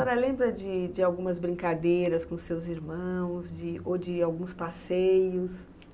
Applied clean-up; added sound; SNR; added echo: none; none; none; none.